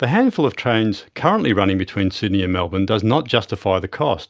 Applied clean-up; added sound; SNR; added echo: none; none; none; none.